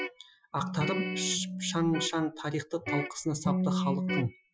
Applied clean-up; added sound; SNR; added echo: classical method Wiener filter.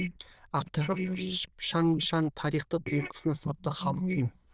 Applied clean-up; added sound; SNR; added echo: neural diffusion model UNIVERSE++.